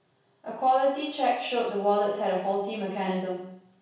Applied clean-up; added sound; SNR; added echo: none; none; none; reverberation time 0.7 s.